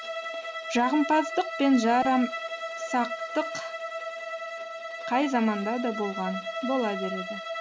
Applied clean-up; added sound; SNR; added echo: none; Bowed string instrument; 6 dB; none.